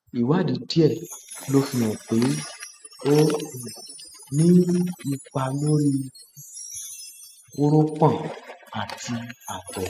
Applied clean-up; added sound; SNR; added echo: classical method spectral subtraction.